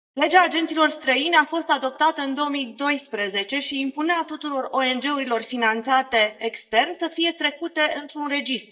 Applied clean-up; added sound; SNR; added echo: neural mask model DeepFilterNet 3.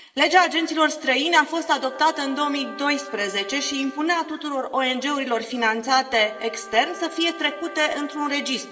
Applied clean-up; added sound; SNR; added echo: none; Trumpet; 19 dB; reverberation time 2.0 s.